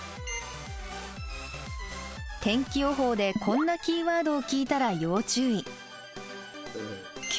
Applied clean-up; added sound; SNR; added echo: none; Burping, eructation; 12 dB; none.